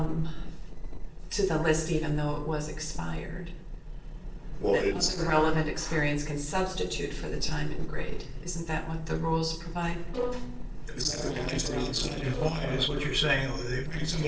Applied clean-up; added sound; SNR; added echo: neural separator model SepFormer DNS4.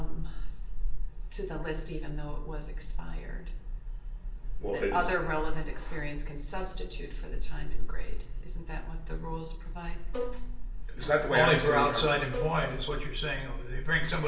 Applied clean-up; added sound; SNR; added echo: none; Bowed string instrument; 12 dB; reverberation time 0.7 s.